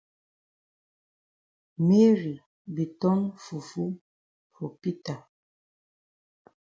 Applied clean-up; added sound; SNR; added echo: none; none; none; none.